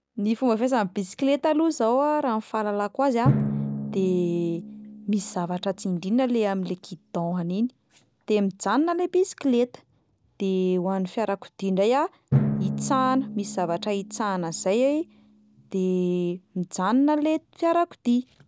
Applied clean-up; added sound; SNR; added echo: none; Drum; 9 dB; none.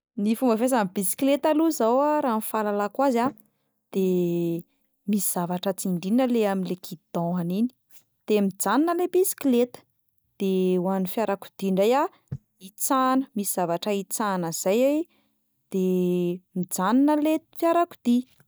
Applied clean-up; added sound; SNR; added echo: neural mask model DeepFilterNet 3.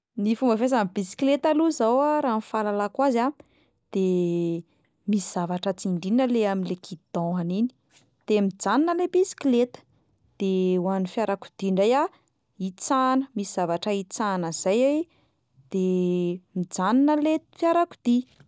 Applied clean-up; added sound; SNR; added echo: none; none; none; none.